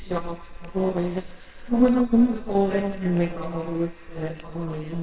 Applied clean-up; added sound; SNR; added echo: neural separator model SepFormer WHAMR!.